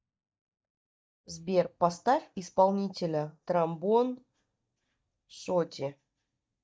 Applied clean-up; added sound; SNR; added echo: neural mask model DeepFilterNet 3.